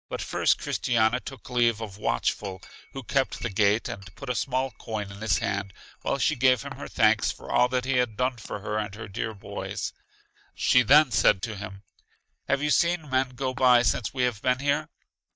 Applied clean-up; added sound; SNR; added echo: neural mask model DeepFilterNet 3.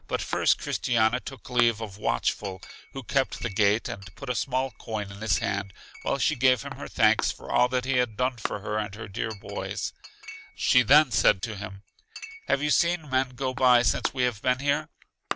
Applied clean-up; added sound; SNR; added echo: none; Chink, clink; 15 dB; none.